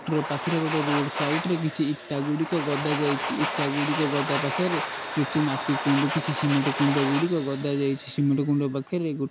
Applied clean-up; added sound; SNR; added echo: none; Domestic sounds, home sounds; 6 dB; none.